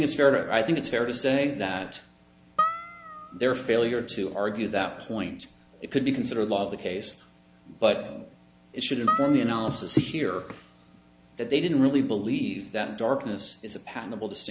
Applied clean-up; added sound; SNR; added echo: none; Harp; 6 dB; none.